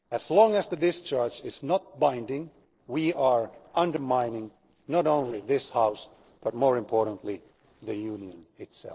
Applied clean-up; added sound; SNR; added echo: neural separator model SepFormer DNS4.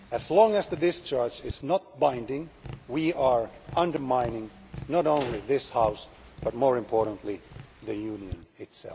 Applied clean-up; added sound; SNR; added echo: none; Tap; 17 dB; none.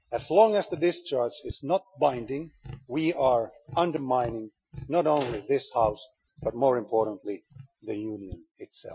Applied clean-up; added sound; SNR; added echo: classical method Wiener filter.